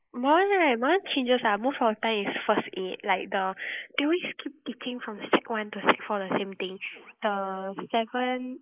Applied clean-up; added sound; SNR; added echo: neural mask model Resemble Enhance denoiser.